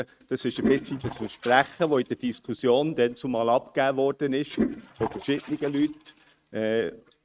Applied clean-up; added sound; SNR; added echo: neural mask model RNNoise.